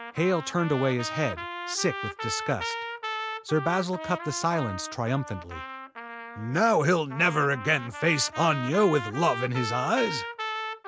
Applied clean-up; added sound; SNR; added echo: none; Trumpet; 9 dB; none.